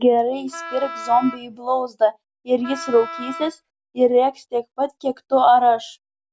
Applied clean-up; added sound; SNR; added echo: none; Wind instrument, woodwind instrument; 13 dB; none.